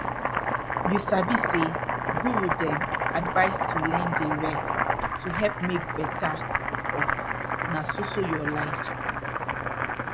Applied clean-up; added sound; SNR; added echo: none; Boiling; -2 dB; none.